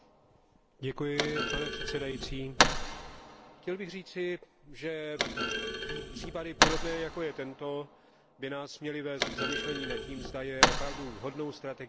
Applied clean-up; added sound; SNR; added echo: none; Thump, thud; -4 dB; none.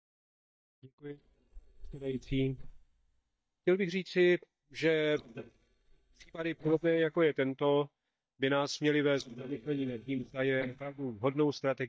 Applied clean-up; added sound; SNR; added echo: neural mask model DeepFilterNet 3.